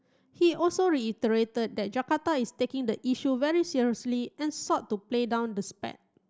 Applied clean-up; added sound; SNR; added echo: none; none; none; none.